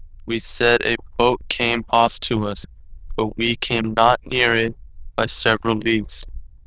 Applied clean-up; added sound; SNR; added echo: neural diffusion model UNIVERSE++.